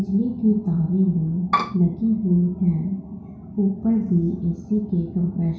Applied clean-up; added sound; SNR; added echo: none; Bowed string instrument; 2 dB; reverberation time 0.6 s.